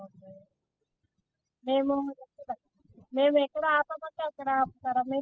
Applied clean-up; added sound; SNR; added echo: classical method spectral subtraction.